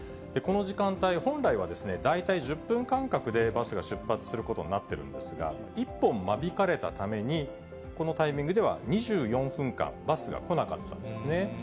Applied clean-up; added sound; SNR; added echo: none; none; none; none.